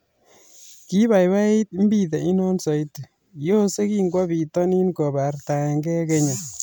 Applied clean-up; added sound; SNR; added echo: none; none; none; none.